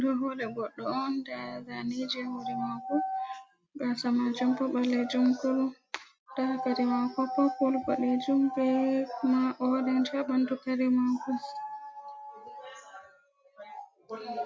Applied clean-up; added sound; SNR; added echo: none; none; none; none.